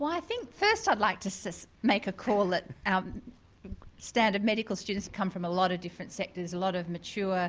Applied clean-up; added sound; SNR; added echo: none; none; none; none.